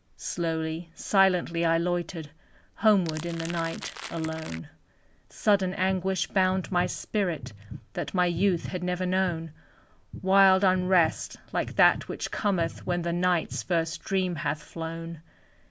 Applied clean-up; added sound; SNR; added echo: none; Bass guitar + Crackle; 13 dB; none.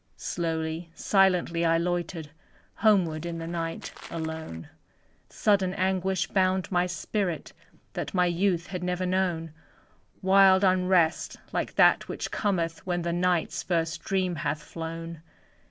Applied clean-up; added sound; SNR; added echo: neural separator model SepFormer DNS4.